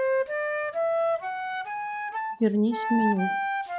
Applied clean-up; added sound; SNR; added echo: none; Wind instrument, woodwind instrument; -2 dB; none.